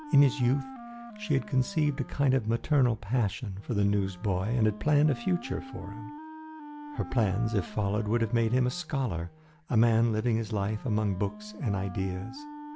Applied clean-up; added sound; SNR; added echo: none; Wind instrument, woodwind instrument; 16 dB; none.